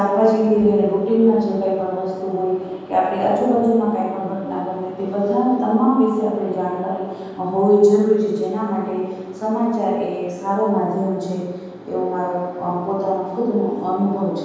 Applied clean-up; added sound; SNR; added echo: none; none; none; reverberation time 1.2 s.